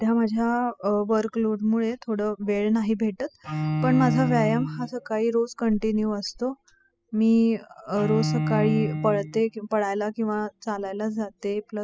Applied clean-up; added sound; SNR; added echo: classical method spectral subtraction.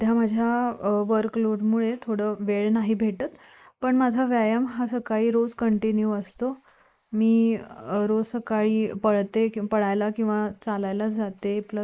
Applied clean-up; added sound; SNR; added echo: neural mask model Resemble Enhance denoiser.